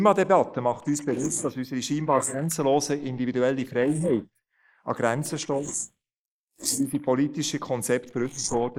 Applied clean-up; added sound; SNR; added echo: neural mask model Resemble Enhance denoiser.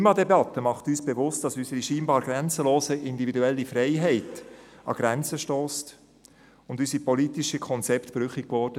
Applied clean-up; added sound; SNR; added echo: none; none; none; none.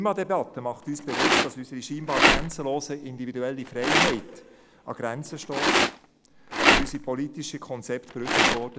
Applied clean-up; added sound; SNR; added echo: none; Rattle; -5 dB; none.